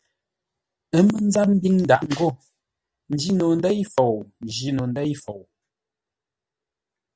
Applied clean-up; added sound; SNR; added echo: none; none; none; none.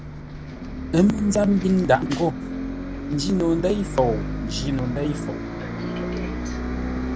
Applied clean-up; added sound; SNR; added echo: none; Bus; 5 dB; none.